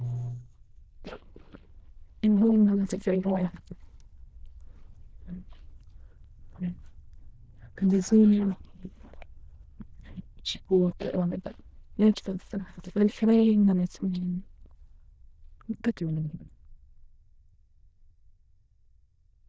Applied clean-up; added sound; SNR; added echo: neural diffusion model UNIVERSE++.